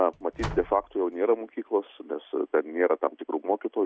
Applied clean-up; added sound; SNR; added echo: none; Slam; 13 dB; none.